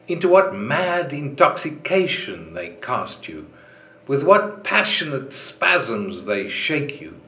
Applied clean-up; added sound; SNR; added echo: none; none; none; reverberation time 0.5 s.